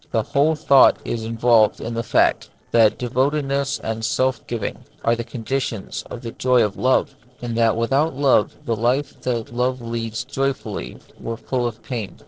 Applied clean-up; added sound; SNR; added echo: neural separator model SepFormer DNS4.